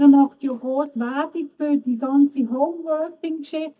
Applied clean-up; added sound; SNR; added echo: neural mask model DeepFilterNet 3.